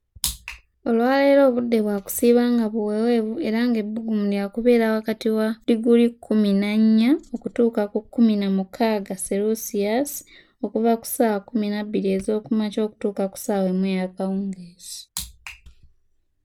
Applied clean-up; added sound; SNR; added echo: none; none; none; none.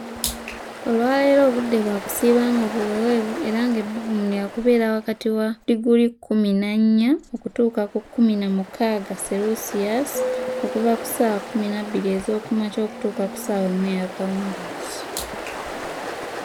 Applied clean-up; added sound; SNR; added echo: none; Ocean; 11 dB; none.